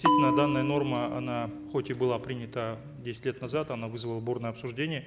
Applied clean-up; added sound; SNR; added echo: none; Bell; -1 dB; none.